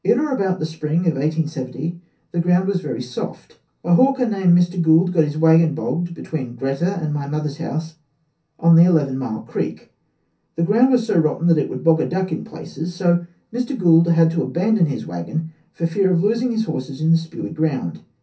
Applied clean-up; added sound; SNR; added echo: none; none; none; reverberation time 0.3 s.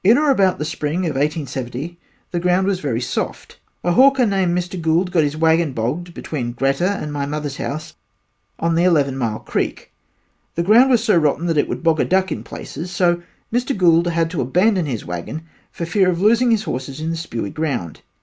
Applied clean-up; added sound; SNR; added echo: none; none; none; none.